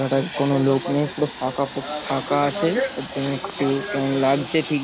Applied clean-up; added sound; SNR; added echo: none; Fixed-wing aircraft, airplane; 12 dB; none.